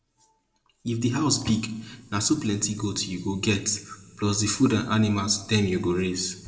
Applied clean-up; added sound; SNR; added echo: none; Microwave oven; 16 dB; reverberation time 1.7 s.